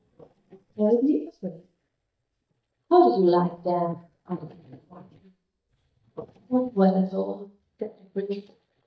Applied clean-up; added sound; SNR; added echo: neural mask model DeepFilterNet 3.